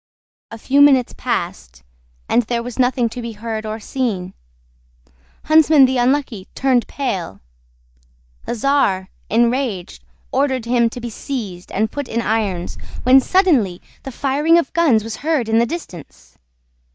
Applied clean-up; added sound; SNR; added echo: neural mask model DeepFilterNet 3.